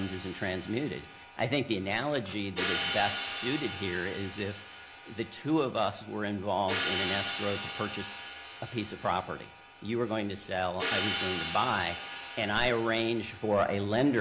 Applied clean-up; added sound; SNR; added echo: none; Hi-hat; 6 dB; none.